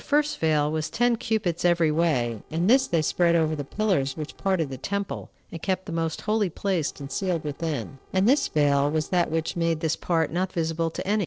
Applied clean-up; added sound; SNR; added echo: neural separator model SepFormer DNS4.